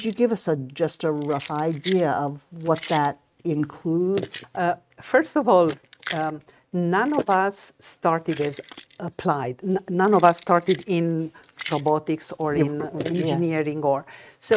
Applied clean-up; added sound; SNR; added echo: neural mask model RNNoise.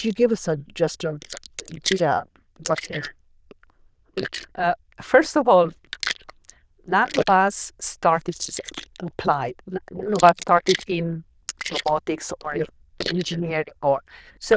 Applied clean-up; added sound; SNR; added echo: neural diffusion model UNIVERSE++.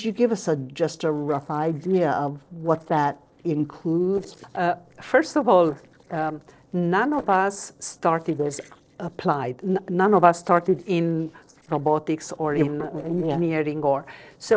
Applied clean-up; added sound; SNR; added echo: neural separator model SepFormer DNS4.